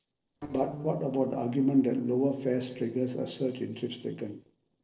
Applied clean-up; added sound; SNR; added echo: neural separator model SepFormer DNS4.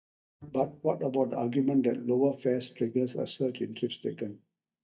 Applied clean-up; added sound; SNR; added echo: neural mask model DeepFilterNet 3.